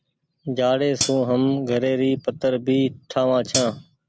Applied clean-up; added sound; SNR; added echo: none; Hi-hat; 5 dB; none.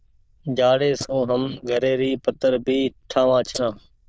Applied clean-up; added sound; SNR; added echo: neural diffusion model UNIVERSE++.